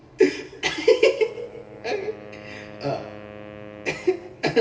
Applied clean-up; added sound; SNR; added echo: none; Wind instrument, woodwind instrument; 18 dB; reverberation time 1.3 s.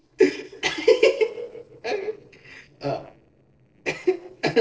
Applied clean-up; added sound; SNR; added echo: neural separator model SepFormer DNS4.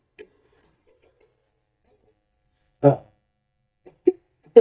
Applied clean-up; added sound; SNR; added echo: neural mask model DeepFilterNet 3.